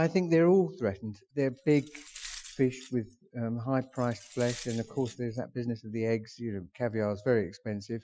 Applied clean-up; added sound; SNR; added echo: classical method Wiener filter.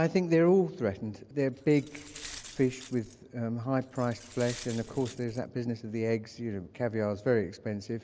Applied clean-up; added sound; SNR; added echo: none; Glass; 18 dB; none.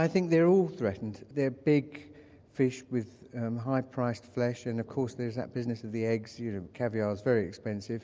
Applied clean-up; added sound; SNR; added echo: none; none; none; none.